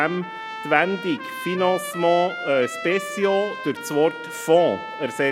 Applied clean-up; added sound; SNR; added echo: none; Trumpet; 10 dB; none.